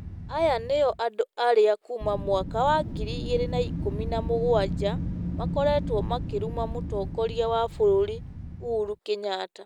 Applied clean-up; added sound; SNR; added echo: none; Wind; 6 dB; none.